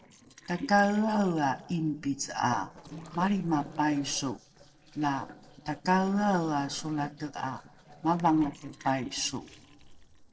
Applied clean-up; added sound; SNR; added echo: neural separator model SepFormer DNS4.